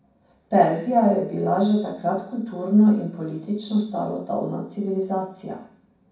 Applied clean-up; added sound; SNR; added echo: none; none; none; reverberation time 0.6 s.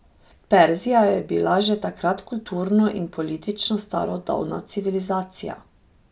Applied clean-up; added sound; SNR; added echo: none; none; none; none.